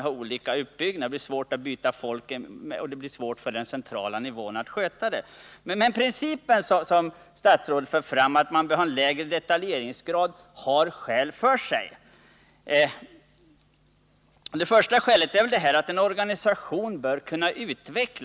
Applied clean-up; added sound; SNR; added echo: none; none; none; none.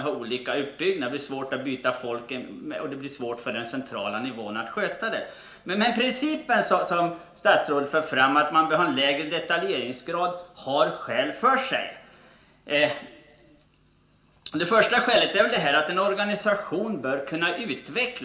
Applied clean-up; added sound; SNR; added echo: none; none; none; reverberation time 1.6 s.